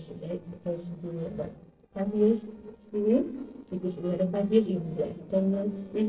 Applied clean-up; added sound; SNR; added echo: neural separator model SepFormer DNS4.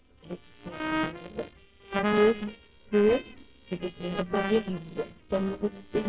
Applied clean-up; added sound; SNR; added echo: neural separator model SepFormer WHAMR!.